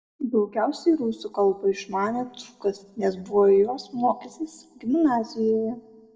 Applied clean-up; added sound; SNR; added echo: none; none; none; reverberation time 0.7 s.